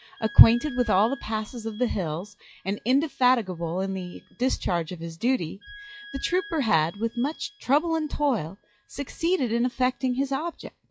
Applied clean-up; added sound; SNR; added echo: classical method log-MMSE.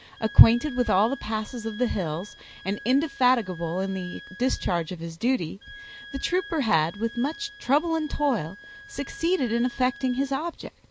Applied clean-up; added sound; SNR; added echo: none; Wind instrument, woodwind instrument; 19 dB; none.